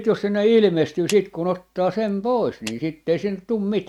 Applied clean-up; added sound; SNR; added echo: neural mask model RNNoise.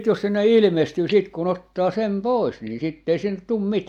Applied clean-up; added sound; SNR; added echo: neural mask model DeepFilterNet 3.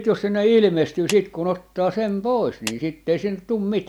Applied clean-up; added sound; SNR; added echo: none; Clapping; 18 dB; none.